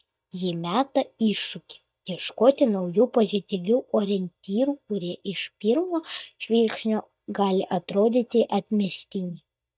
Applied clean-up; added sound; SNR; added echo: neural mask model DeepFilterNet 3.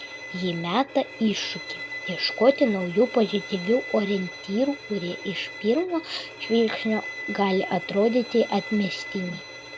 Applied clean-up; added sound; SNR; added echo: none; Bowed string instrument; 11 dB; none.